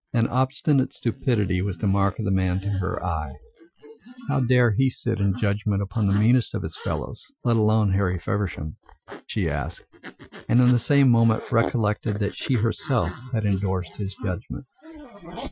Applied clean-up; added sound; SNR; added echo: classical method Wiener filter.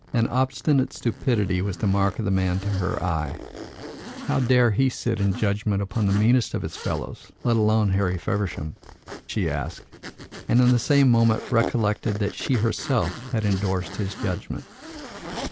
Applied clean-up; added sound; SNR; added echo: none; Zipper (clothing); 15 dB; none.